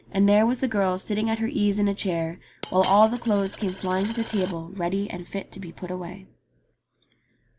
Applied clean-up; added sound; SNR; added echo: none; Coin (dropping); 12 dB; none.